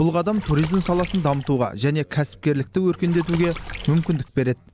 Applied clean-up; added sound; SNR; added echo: none; Water / Splash, splatter; 14 dB; none.